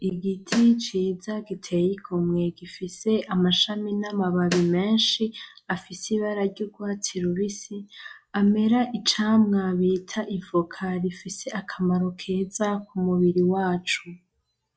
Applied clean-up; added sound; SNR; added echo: classical method log-MMSE.